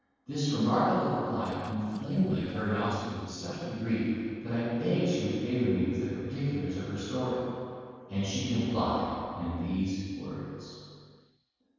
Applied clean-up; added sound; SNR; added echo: neural separator model SepFormer DNS4.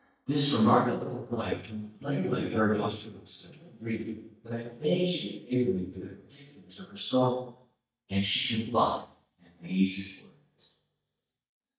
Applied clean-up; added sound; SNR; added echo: neural mask model DeepFilterNet 3.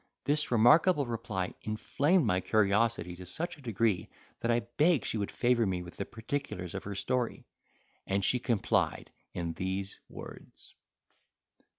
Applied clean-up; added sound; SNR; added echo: none; none; none; none.